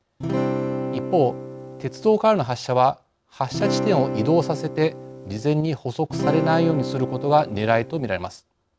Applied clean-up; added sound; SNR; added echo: none; Acoustic guitar / Strum; 5 dB; none.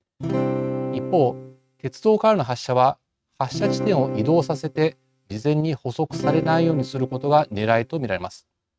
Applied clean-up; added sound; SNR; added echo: neural mask model RNNoise.